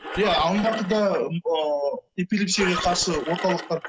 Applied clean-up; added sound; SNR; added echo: none; Engine; 10 dB; none.